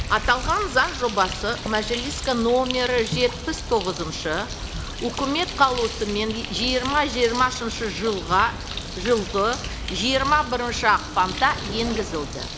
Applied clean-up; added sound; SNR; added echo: none; Bird; 8 dB; none.